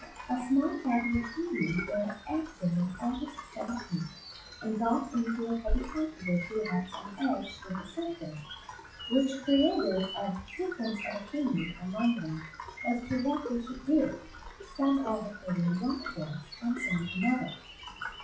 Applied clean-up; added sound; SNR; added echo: classical method WPE with log-MMSE.